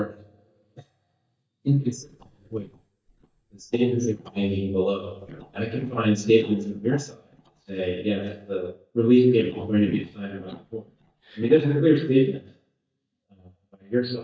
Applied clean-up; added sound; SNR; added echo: neural mask model DeepFilterNet 3.